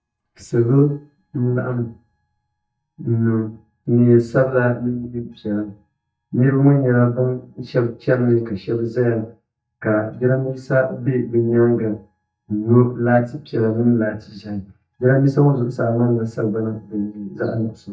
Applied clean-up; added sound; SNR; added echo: neural mask model DeepFilterNet 3.